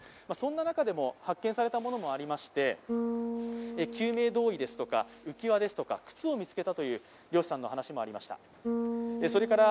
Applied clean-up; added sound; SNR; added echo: none; Bass guitar; 8 dB; none.